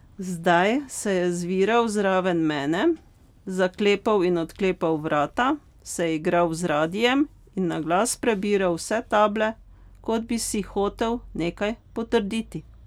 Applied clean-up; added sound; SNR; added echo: none; none; none; none.